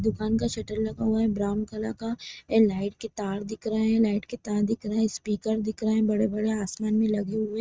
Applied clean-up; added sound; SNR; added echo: neural mask model RNNoise.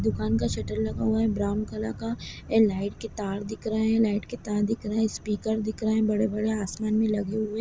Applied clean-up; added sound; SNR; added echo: none; Thunder; 12 dB; none.